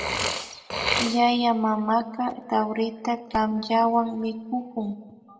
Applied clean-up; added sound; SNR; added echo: none; Burping, eructation; 9 dB; reverberation time 1.2 s.